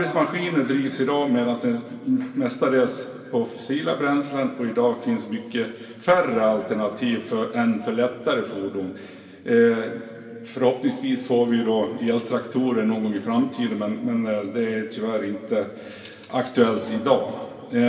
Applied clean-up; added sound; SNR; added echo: none; none; none; reverberation time 2.7 s.